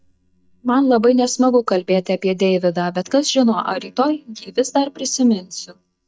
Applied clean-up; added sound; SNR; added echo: neural mask model DeepFilterNet 3.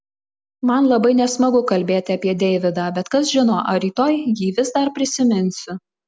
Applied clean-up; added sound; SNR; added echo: none; none; none; none.